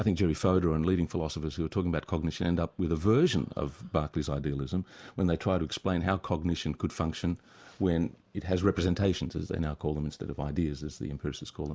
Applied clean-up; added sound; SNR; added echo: none; none; none; none.